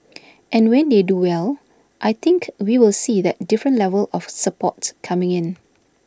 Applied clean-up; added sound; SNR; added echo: none; none; none; none.